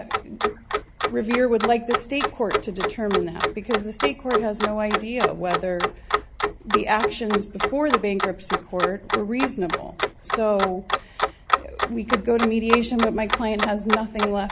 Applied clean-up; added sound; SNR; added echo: none; Clock; 1 dB; none.